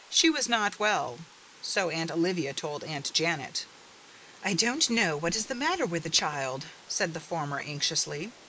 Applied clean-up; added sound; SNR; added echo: neural mask model Resemble Enhance denoiser.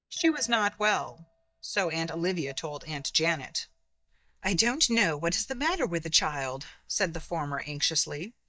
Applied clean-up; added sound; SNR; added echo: neural mask model DeepFilterNet 3.